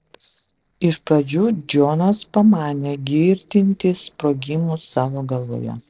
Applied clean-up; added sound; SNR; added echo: neural separator model SepFormer DNS4.